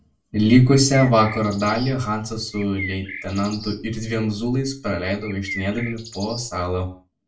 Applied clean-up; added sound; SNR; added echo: none; Bird; 14 dB; reverberation time 0.3 s.